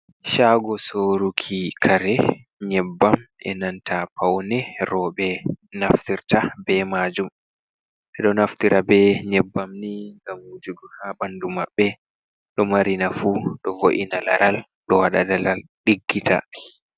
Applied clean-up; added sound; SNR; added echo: none; none; none; none.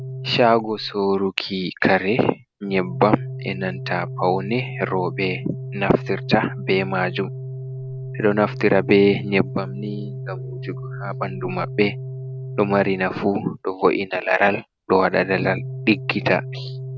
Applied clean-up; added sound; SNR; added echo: none; Organ; 10 dB; none.